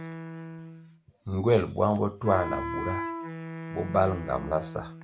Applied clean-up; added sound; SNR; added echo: none; Wind instrument, woodwind instrument; 9 dB; none.